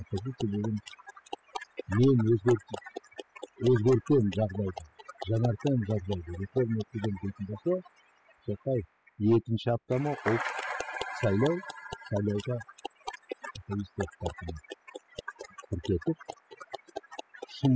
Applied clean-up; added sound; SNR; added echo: classical method spectral subtraction.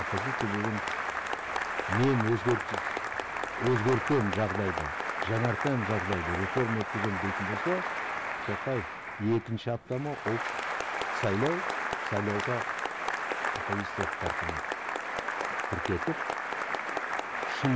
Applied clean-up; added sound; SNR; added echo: none; Applause; 0 dB; none.